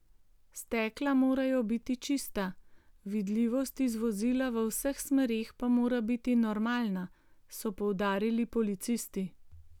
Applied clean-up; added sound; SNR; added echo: none; none; none; none.